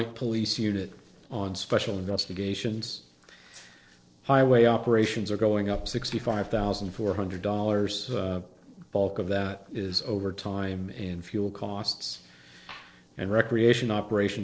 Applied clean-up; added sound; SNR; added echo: neural separator model SepFormer DNS4.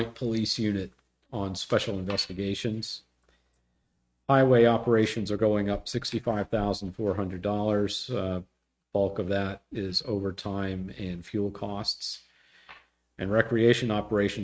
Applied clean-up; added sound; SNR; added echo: neural mask model RNNoise.